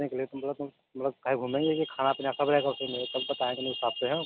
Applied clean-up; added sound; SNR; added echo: none; none; none; none.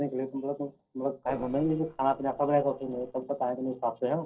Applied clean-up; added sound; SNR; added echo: neural separator model SepFormer DNS4.